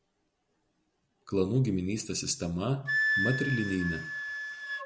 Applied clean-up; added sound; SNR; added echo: none; Wind instrument, woodwind instrument; 3 dB; none.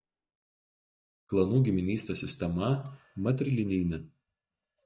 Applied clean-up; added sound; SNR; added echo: neural mask model DeepFilterNet 3.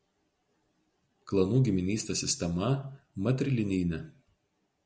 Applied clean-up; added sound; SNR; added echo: none; none; none; none.